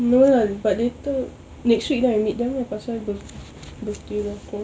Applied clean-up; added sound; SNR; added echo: none; none; none; none.